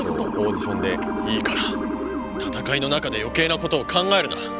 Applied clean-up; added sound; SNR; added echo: none; Motor vehicle (road) / Siren; 5 dB; none.